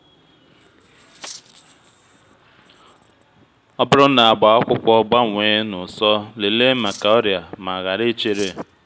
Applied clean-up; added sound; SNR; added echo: none; Cutlery, silverware; 16 dB; none.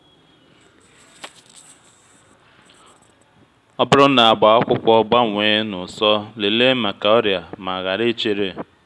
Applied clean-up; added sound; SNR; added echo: none; none; none; none.